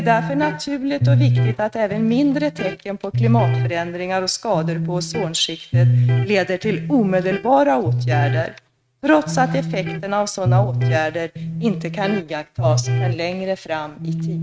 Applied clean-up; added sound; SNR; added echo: neural mask model RNNoise.